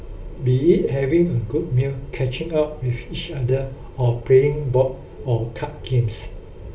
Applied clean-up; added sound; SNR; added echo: none; none; none; reverberation time 0.9 s.